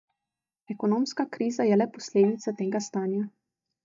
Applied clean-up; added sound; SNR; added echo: neural mask model DeepFilterNet 3.